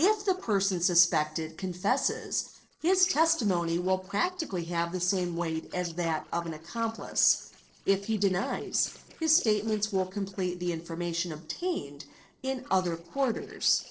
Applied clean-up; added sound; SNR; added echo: neural separator model SepFormer DNS4.